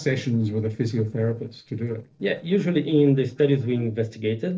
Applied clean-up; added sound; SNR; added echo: neural separator model SepFormer DNS4.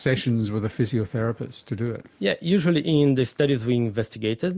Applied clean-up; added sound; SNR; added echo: none; none; none; none.